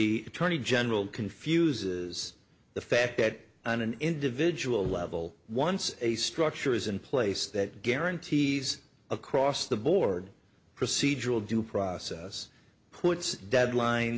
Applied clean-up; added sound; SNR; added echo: none; none; none; none.